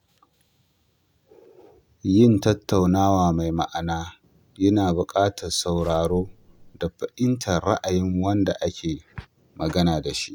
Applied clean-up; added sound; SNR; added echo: none; Zipper (clothing); 19 dB; none.